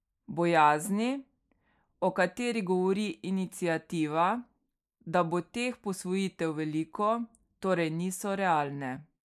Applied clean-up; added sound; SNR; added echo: neural mask model Resemble Enhance denoiser.